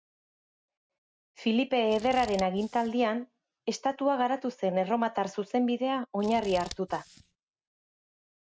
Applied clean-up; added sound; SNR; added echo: none; Scissors; 17 dB; none.